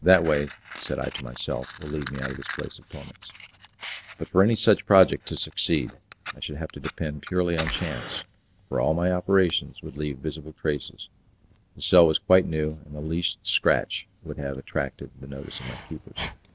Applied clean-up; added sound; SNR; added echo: none; Fire; 16 dB; none.